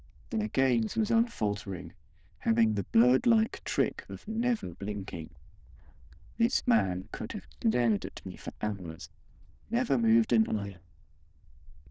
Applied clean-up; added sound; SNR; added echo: neural diffusion model UNIVERSE++.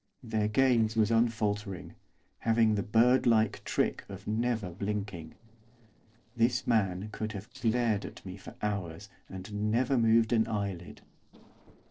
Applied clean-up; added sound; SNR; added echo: neural separator model SepFormer DNS4.